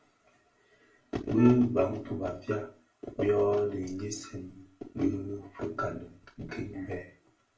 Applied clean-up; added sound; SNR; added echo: none; Wind instrument, woodwind instrument; 11 dB; reverberation time 0.3 s.